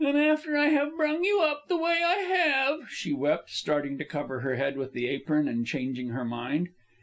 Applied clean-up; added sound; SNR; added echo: none; none; none; none.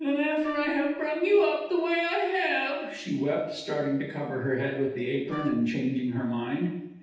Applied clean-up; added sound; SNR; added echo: neural separator model SepFormer DNS4.